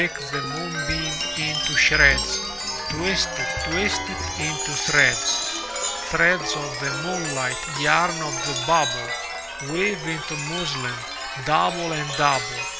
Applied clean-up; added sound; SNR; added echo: none; Chime; 3 dB; none.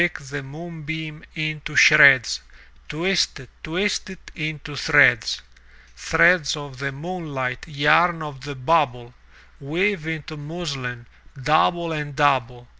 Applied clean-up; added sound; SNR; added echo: none; none; none; none.